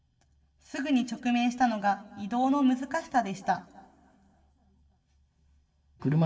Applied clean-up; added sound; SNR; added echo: none; none; none; reverberation time 2.1 s.